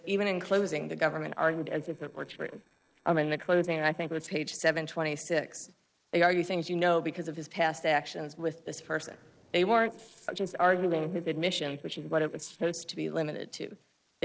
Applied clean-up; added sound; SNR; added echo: neural separator model SepFormer DNS4.